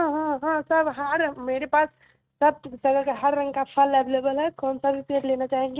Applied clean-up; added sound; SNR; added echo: neural mask model RNNoise.